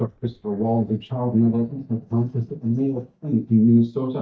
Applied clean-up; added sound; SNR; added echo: neural mask model DeepFilterNet 3.